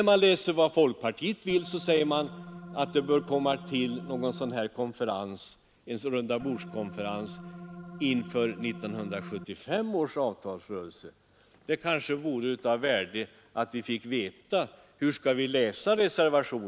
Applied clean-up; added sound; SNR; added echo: none; Organ; 13 dB; none.